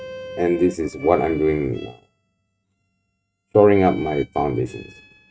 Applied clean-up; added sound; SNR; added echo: neural mask model RNNoise.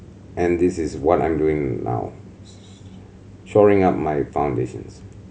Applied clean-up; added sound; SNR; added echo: none; none; none; none.